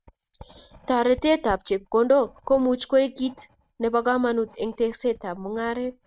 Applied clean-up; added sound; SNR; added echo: neural mask model RNNoise.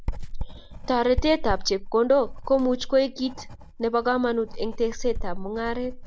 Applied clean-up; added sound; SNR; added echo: none; Writing; 6 dB; none.